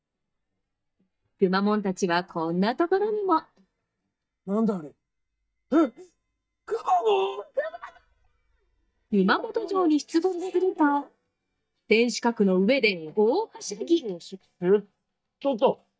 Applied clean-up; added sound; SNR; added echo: neural mask model DeepFilterNet 3.